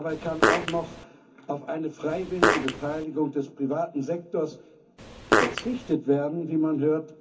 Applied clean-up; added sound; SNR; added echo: none; Fart; -3 dB; reverberation time 0.3 s.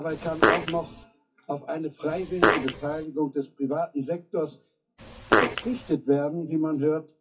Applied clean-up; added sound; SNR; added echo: classical method WPE with log-MMSE.